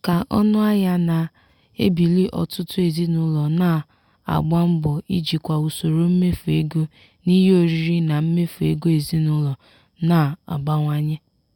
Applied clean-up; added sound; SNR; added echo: none; none; none; none.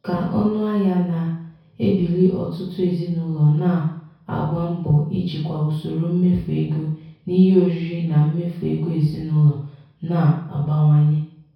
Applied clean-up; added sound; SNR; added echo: none; none; none; reverberation time 0.6 s.